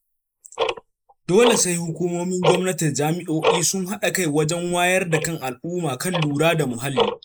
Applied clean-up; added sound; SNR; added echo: neural mask model Resemble Enhance denoiser.